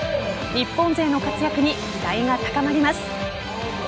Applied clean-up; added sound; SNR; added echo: none; none; none; none.